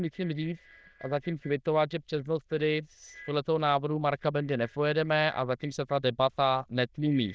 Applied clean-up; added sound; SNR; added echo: neural diffusion model UNIVERSE++.